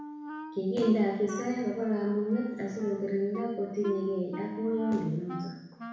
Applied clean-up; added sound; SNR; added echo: none; Wind instrument, woodwind instrument; 12 dB; reverberation time 1.0 s.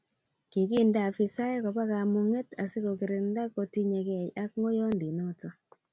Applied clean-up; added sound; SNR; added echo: none; none; none; none.